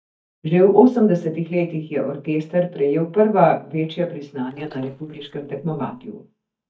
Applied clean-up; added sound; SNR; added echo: neural mask model DeepFilterNet 3.